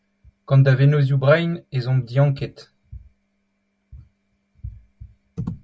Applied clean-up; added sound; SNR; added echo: none; none; none; none.